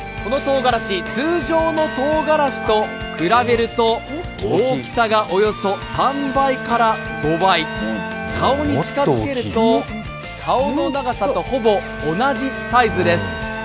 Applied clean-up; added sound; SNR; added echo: none; Bowed string instrument; 12 dB; none.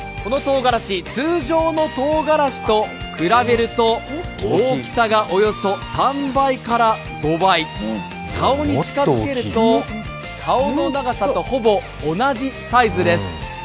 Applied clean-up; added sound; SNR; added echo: none; none; none; none.